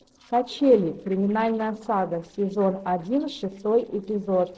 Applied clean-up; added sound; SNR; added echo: neural separator model SepFormer DNS4.